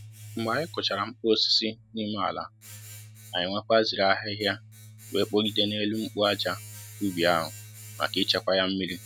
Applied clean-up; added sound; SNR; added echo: none; Domestic sounds, home sounds; 17 dB; none.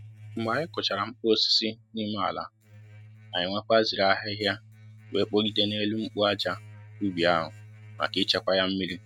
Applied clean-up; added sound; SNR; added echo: neural mask model RNNoise.